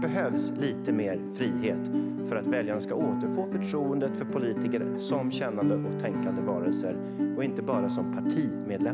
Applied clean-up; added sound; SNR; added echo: none; Guitar; -2 dB; none.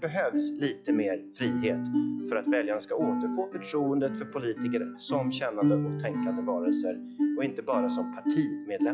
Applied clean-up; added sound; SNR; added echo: classical method log-MMSE.